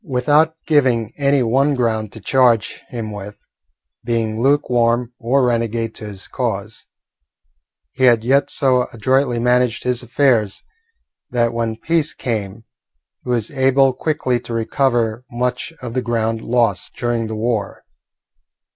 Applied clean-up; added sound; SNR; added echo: none; none; none; none.